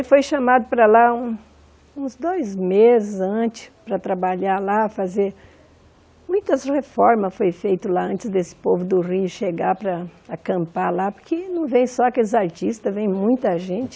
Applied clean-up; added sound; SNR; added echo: none; none; none; none.